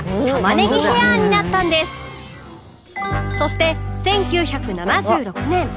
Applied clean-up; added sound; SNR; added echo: none; none; none; none.